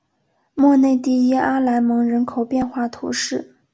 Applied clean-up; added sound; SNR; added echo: none; none; none; none.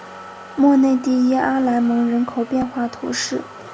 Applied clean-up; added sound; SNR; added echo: none; Motor vehicle (road); 18 dB; none.